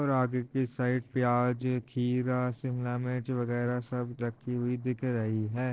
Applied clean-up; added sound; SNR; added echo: neural separator model SepFormer DNS4.